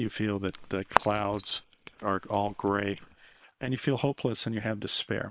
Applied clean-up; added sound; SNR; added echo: neural separator model SepFormer WHAM!.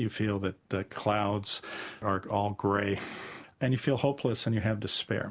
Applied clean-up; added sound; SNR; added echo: none; none; none; none.